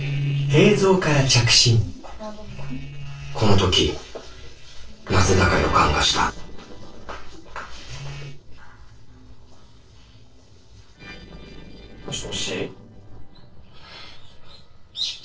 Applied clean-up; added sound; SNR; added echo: neural separator model SepFormer DNS4.